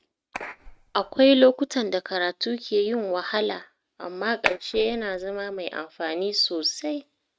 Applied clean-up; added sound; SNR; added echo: neural mask model RNNoise.